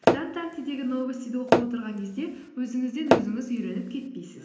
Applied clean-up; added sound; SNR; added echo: none; Tap / Hammer; -4 dB; reverberation time 0.9 s.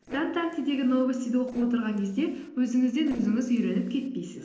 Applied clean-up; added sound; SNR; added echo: neural separator model SepFormer DNS4.